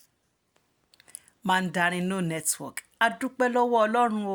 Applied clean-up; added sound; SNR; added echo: none; none; none; none.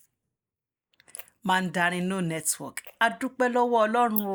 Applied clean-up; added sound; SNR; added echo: neural mask model Resemble Enhance denoiser.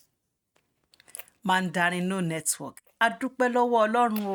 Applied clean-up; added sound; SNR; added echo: neural mask model RNNoise.